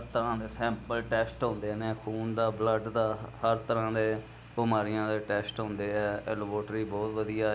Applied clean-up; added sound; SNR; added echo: none; none; none; none.